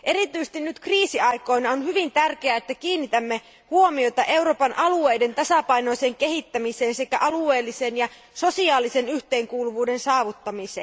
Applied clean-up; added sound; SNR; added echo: none; none; none; none.